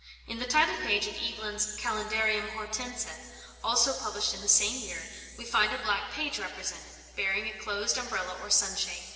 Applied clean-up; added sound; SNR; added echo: none; none; none; reverberation time 2.6 s.